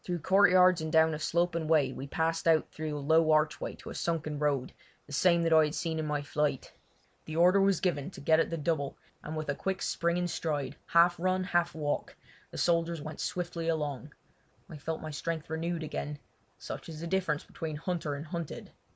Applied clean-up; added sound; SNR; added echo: none; none; none; none.